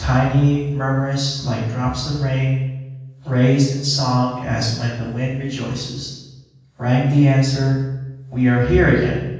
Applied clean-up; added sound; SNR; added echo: none; none; none; reverberation time 1.2 s.